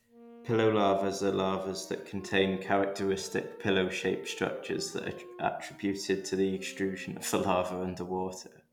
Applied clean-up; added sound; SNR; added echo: none; Wind instrument, woodwind instrument; 20 dB; none.